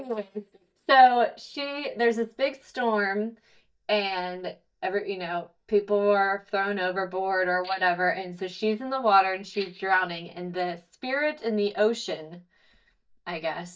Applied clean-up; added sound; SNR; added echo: neural mask model DeepFilterNet 3.